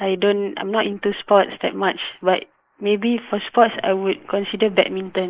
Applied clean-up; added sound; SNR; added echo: neural mask model Resemble Enhance denoiser.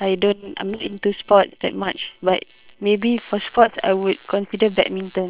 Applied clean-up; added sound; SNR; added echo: neural separator model SepFormer WHAM!.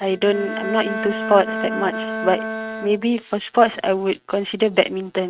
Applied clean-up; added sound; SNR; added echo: neural mask model RNNoise.